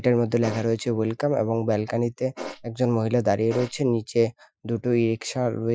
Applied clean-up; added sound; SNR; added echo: classical method Wiener filter.